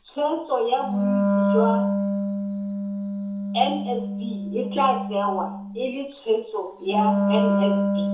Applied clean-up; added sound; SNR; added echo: none; Wind instrument, woodwind instrument; -2 dB; reverberation time 0.7 s.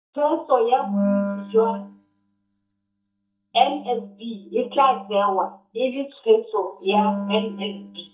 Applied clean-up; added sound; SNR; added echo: neural mask model DeepFilterNet 3.